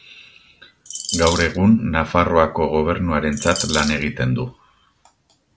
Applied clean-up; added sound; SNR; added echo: none; Bird vocalization, bird call, bird song; 7 dB; none.